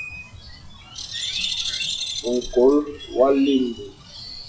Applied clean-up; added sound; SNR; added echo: classical method WPE with log-MMSE.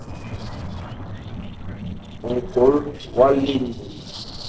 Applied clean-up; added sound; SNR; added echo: neural separator model SepFormer DNS4.